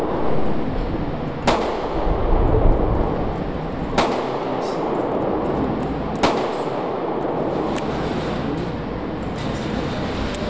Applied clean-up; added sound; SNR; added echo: none; Gunshot, gunfire; -2 dB; reverberation time 0.8 s.